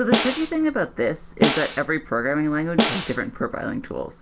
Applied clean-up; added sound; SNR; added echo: none; Snare drum; 2 dB; none.